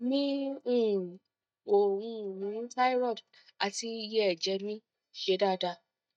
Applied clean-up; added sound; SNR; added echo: neural mask model DeepFilterNet 3.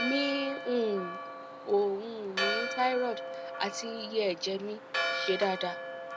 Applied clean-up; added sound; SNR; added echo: none; Church bell; 4 dB; none.